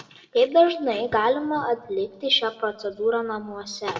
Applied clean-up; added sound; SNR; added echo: none; none; none; reverberation time 0.9 s.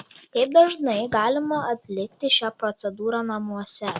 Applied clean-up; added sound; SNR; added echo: none; none; none; none.